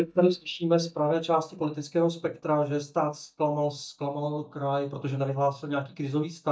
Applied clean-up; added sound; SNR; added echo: neural mask model DeepFilterNet 3.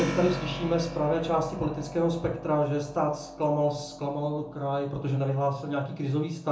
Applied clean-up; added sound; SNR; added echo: none; Keyboard (musical); 12 dB; reverberation time 1.0 s.